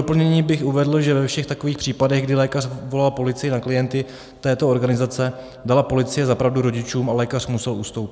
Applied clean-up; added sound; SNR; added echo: none; none; none; none.